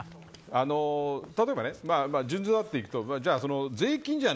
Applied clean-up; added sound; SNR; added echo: none; none; none; none.